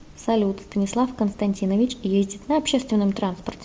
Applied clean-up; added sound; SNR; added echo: none; none; none; none.